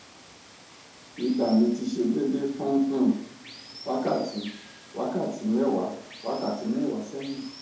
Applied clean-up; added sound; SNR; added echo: none; Water; 19 dB; reverberation time 2.6 s.